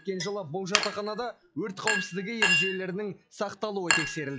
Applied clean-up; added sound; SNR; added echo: classical method log-MMSE.